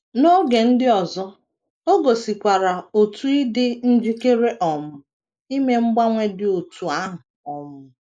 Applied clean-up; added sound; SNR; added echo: neural mask model Resemble Enhance denoiser.